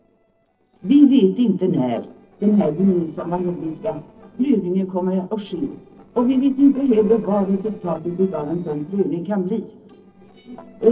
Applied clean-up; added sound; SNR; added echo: neural separator model SepFormer DNS4.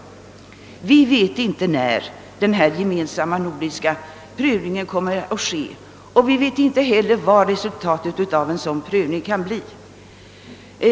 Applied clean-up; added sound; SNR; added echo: none; none; none; none.